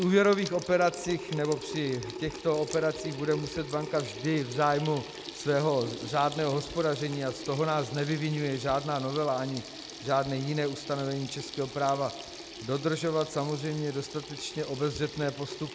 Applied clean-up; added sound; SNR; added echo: none; Sink (filling or washing) / Water tap, faucet; 12 dB; none.